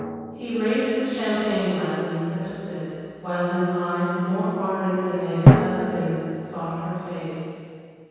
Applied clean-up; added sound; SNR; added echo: none; Drum; 0 dB; reverberation time 2.2 s.